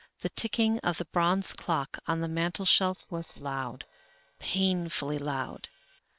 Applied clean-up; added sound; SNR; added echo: neural separator model SepFormer WHAM!.